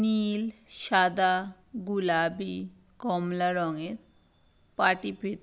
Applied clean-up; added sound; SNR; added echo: none; none; none; none.